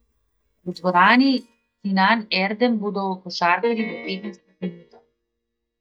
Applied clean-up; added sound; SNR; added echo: neural mask model DeepFilterNet 3.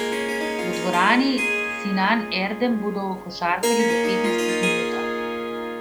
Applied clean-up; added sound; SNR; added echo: none; Harp; 0 dB; none.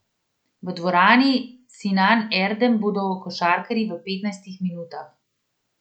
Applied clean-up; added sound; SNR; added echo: none; none; none; none.